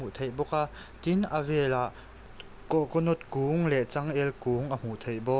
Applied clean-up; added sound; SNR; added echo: none; none; none; none.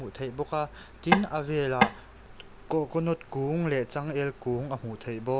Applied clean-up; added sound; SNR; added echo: none; Tap / Wood; -3 dB; none.